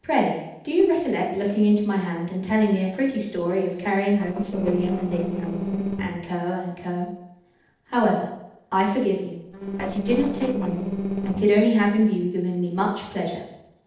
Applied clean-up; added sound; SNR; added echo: neural separator model SepFormer DNS4.